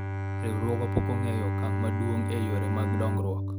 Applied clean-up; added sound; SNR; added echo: none; Bowed string instrument; -5 dB; none.